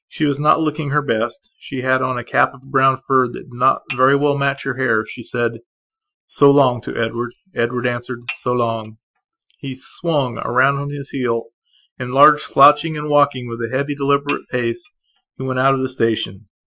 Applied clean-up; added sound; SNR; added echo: classical method Wiener filter.